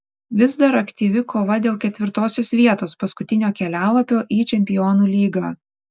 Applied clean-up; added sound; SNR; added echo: none; none; none; none.